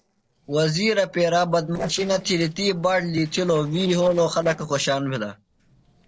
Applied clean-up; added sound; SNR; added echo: neural separator model SepFormer DNS4.